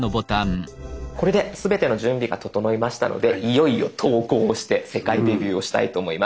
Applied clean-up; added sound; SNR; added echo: none; none; none; none.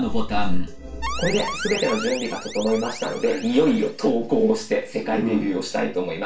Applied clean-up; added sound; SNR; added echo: none; Alarm; 11 dB; reverberation time 0.3 s.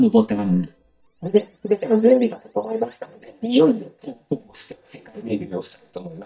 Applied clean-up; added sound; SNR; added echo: neural mask model DeepFilterNet 3.